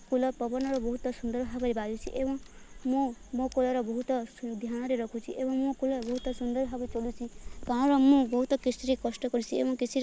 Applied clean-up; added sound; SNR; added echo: none; Crack; 16 dB; none.